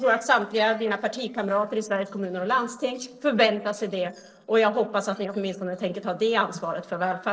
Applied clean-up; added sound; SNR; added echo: neural separator model SepFormer DNS4.